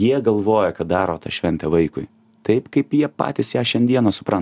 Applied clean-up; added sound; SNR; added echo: none; none; none; none.